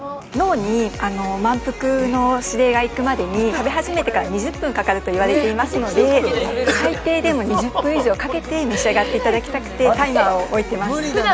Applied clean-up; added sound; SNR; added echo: none; none; none; none.